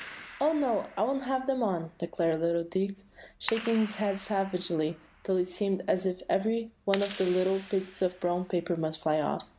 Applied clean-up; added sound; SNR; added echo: none; Clapping; 18 dB; none.